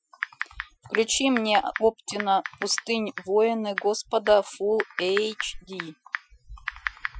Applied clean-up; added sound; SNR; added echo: classical method Wiener filter.